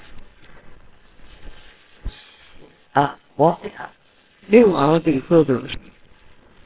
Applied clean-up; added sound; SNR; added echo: neural separator model SepFormer WHAMR!.